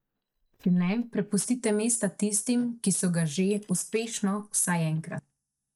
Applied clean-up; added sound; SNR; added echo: neural mask model DeepFilterNet 3.